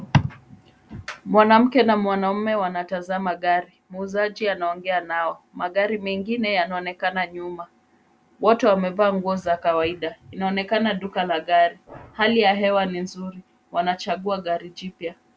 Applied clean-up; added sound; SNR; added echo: none; none; none; none.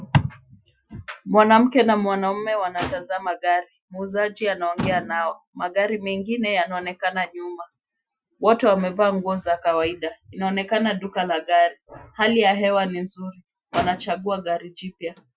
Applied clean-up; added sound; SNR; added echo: classical method Wiener filter.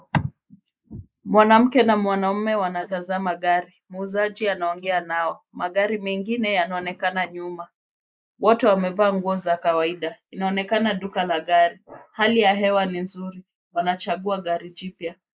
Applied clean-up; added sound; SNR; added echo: neural mask model Resemble Enhance denoiser.